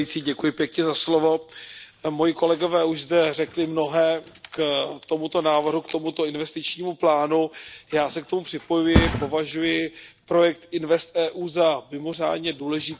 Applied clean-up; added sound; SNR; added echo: none; Thump, thud; 11 dB; none.